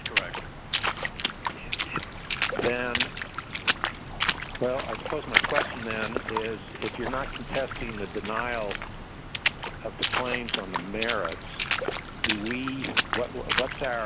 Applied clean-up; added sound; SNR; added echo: none; Water / Splash, splatter; -4 dB; none.